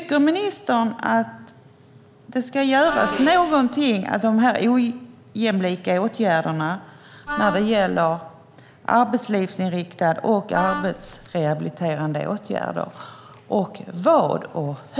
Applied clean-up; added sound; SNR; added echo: none; Wind instrument, woodwind instrument; 9 dB; none.